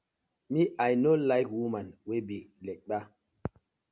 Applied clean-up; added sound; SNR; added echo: none; none; none; none.